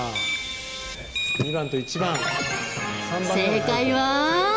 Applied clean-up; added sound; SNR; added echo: none; Subway, metro, underground; 13 dB; none.